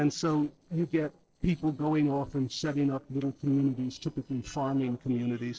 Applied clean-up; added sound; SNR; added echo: neural separator model SepFormer DNS4.